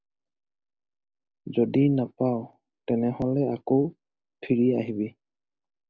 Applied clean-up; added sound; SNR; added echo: none; none; none; none.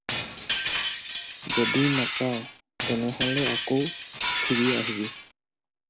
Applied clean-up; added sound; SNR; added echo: none; Glass; -1 dB; none.